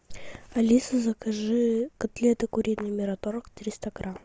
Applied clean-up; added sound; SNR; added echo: none; none; none; none.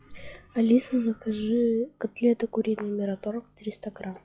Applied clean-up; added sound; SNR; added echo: classical method log-MMSE.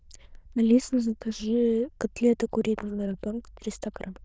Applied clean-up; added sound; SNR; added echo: neural diffusion model UNIVERSE++.